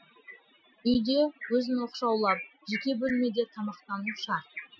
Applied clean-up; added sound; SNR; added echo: classical method Wiener filter.